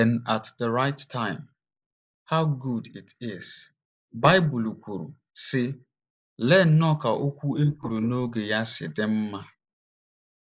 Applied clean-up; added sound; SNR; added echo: neural mask model Resemble Enhance denoiser.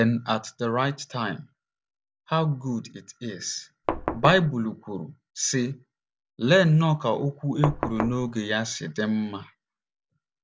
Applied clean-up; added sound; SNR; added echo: none; Knock; 4 dB; none.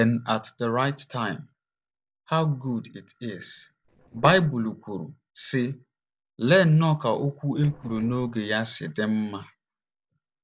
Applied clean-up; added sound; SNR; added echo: neural separator model SepFormer DNS4.